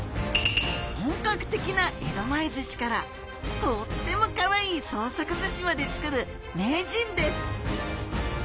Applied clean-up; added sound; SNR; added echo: none; none; none; none.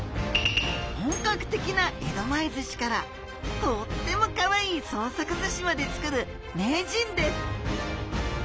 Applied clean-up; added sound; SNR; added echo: none; Bell; 16 dB; none.